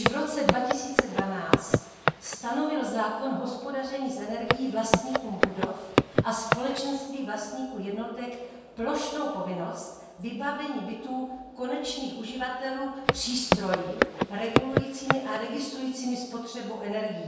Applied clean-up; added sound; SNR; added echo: none; Walk, footsteps; -4 dB; reverberation time 1.1 s.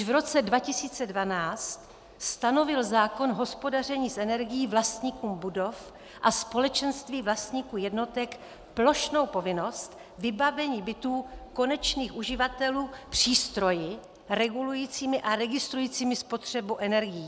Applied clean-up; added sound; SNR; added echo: none; none; none; none.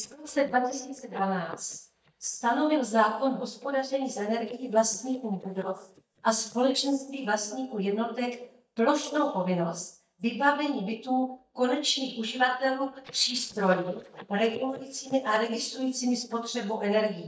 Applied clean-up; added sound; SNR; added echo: neural mask model DeepFilterNet 3.